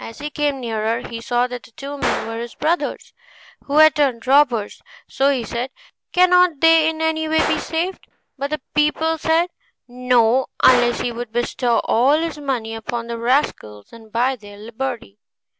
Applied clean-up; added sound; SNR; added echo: none; Gunshot, gunfire; 14 dB; none.